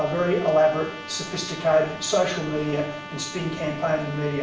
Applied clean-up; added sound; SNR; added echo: none; Trumpet; 14 dB; reverberation time 0.5 s.